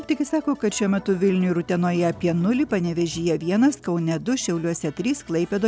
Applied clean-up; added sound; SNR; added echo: none; none; none; none.